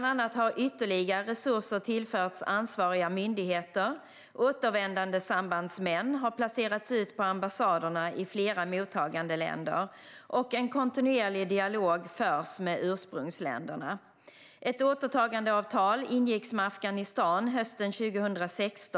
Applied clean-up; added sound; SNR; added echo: none; none; none; none.